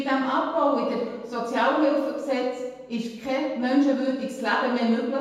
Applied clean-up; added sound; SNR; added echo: none; none; none; reverberation time 1.1 s.